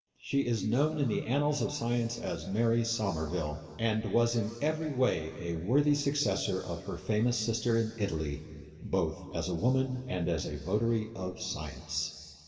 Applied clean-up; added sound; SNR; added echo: none; none; none; reverberation time 2.3 s.